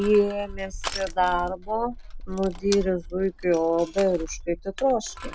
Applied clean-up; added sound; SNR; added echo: none; Crushing; 11 dB; none.